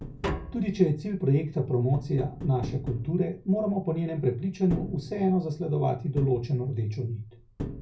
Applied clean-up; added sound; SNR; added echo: none; Tap; 12 dB; reverberation time 0.4 s.